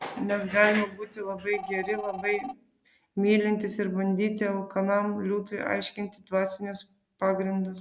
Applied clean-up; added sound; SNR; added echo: none; Telephone; 14 dB; none.